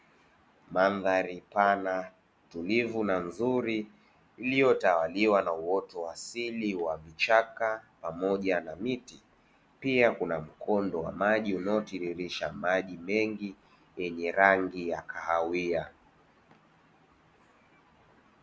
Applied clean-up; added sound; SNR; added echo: none; none; none; none.